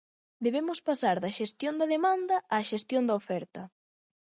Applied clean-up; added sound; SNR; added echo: none; none; none; none.